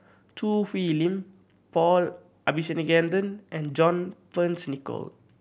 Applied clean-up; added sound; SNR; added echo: none; none; none; none.